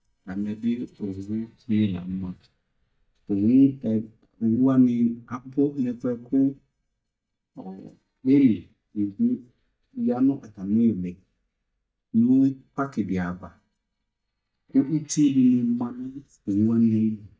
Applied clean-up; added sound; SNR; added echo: neural mask model DeepFilterNet 3.